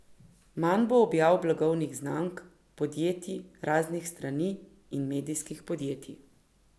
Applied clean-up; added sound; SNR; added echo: none; none; none; none.